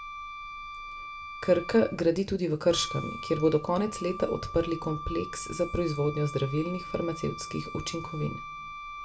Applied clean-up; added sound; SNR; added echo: none; Wind instrument, woodwind instrument; 11 dB; reverberation time 0.4 s.